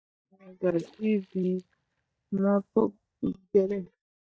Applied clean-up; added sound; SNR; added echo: neural mask model DeepFilterNet 3.